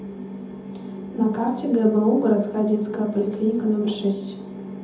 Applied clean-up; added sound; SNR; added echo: none; none; none; reverberation time 0.7 s.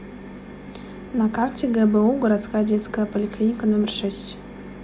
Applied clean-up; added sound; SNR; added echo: none; none; none; none.